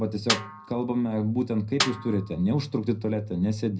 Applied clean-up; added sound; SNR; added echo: none; Snare drum; 7 dB; reverberation time 0.4 s.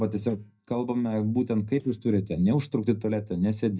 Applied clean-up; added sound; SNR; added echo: neural mask model DeepFilterNet 3.